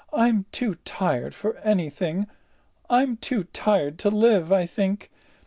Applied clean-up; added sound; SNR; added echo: none; none; none; none.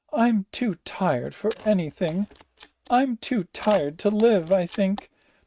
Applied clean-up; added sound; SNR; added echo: neural mask model RNNoise.